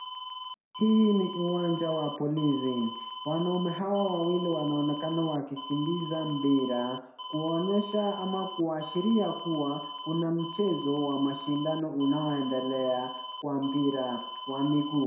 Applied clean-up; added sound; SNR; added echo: none; Alarm; 9 dB; reverberation time 0.6 s.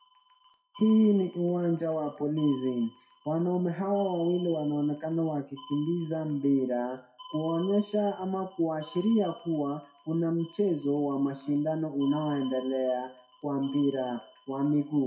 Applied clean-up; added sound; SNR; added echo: classical method WPE with log-MMSE.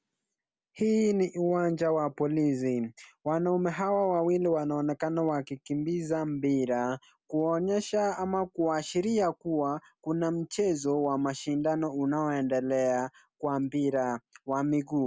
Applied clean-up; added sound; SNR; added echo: none; none; none; none.